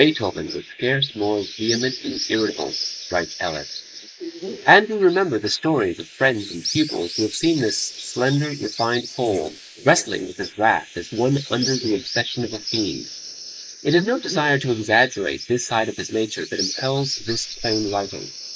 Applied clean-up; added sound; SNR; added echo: neural mask model Resemble Enhance denoiser.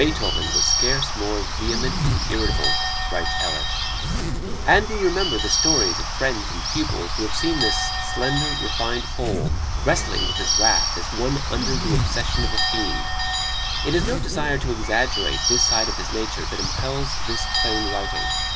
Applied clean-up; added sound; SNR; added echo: none; Zipper (clothing) + Bird / Bell; -4 dB; none.